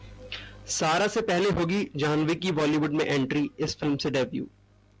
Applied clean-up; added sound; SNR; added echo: none; none; none; none.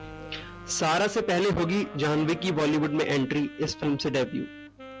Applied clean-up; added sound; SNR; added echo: none; Livestock, farm animals, working animals + Wind instrument, woodwind instrument; 16 dB; none.